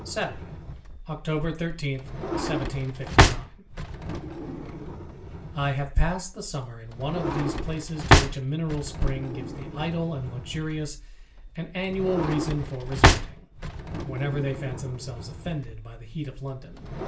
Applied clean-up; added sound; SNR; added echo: none; Drawer open or close; -2 dB; reverberation time 0.3 s.